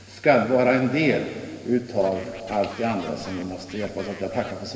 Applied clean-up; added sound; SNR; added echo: none; Scratching (performance technique); 19 dB; reverberation time 2.1 s.